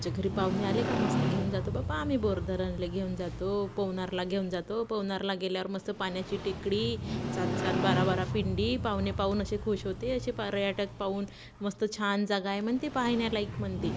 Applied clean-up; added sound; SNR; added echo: none; Motorcycle; 4 dB; none.